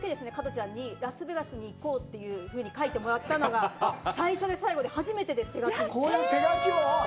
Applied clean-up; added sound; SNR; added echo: none; none; none; none.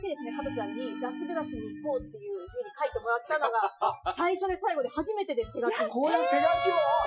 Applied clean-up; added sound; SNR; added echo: classical method Wiener filter.